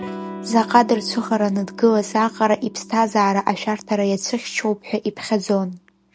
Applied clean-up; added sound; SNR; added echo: none; Electric guitar / Strum; 17 dB; none.